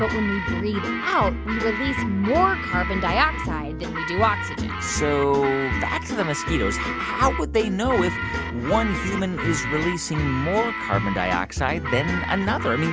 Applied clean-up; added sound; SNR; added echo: none; Guitar; 7 dB; none.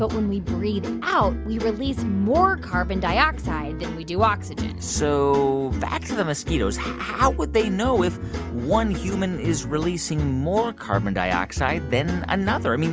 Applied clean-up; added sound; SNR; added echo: none; none; none; none.